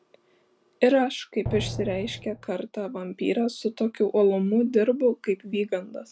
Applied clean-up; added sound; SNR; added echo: none; Drum; 8 dB; none.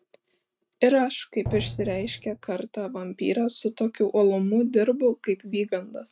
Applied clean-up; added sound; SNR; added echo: neural mask model RNNoise.